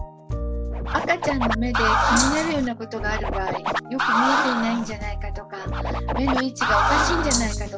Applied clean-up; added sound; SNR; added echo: none; Scratching (performance technique) + Rattle (instrument); -1 dB; none.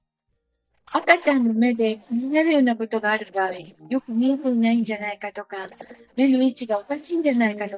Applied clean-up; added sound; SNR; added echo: neural mask model DeepFilterNet 3.